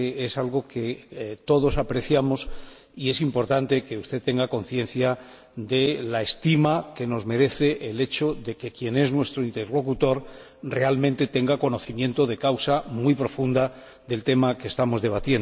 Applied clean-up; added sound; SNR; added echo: none; none; none; none.